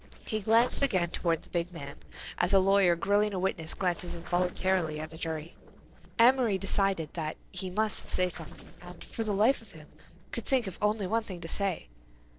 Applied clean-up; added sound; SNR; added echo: neural separator model SepFormer DNS4.